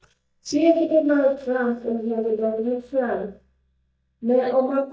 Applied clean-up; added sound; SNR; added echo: neural mask model DeepFilterNet 3.